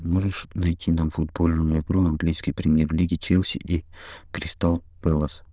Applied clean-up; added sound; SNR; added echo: neural diffusion model UNIVERSE++.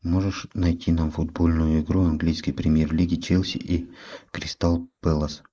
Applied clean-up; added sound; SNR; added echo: neural mask model Resemble Enhance denoiser.